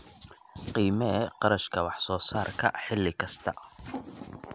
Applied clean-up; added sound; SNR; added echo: none; none; none; none.